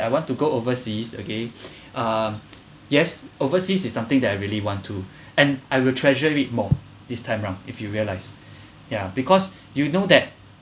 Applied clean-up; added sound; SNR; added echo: none; none; none; none.